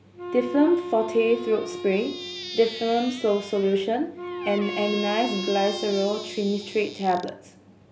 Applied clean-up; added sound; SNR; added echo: none; Wind instrument, woodwind instrument + Squeak; 10 dB; none.